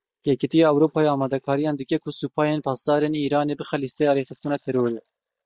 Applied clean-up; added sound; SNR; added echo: neural mask model DeepFilterNet 3.